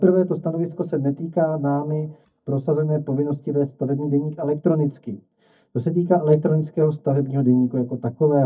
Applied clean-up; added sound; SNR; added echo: neural mask model DeepFilterNet 3.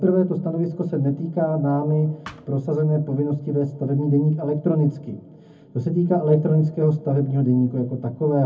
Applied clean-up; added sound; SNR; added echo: none; Thump, thud; 19 dB; reverberation time 0.3 s.